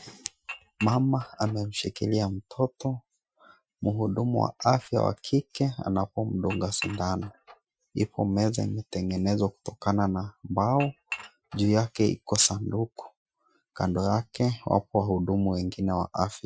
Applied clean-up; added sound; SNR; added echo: classical method Wiener filter.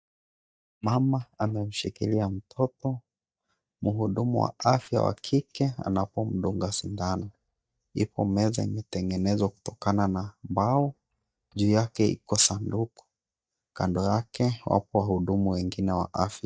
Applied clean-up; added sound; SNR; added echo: neural mask model DeepFilterNet 3.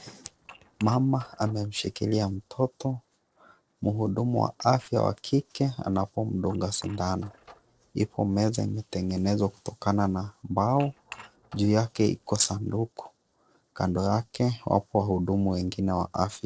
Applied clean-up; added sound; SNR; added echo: neural separator model SepFormer DNS4.